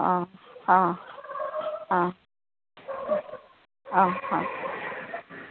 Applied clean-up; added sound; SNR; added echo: none; none; none; none.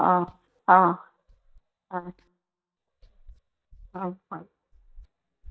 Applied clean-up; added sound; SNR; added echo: neural mask model DeepFilterNet 3.